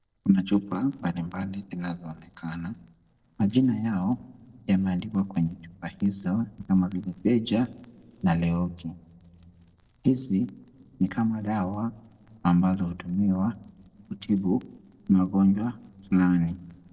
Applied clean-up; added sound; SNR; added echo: neural separator model SepFormer DNS4.